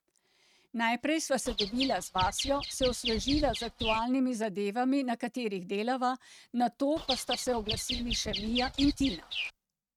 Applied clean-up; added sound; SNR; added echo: neural mask model RNNoise.